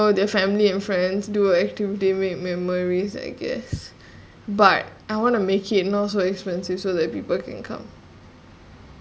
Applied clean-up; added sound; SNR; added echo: none; none; none; none.